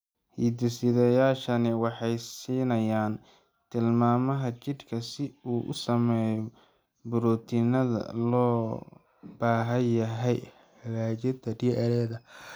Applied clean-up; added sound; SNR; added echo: none; none; none; none.